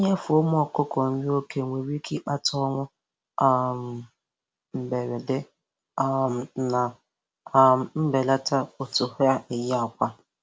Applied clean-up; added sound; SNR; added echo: none; none; none; none.